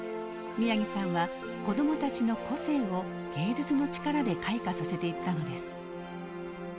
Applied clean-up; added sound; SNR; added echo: none; none; none; none.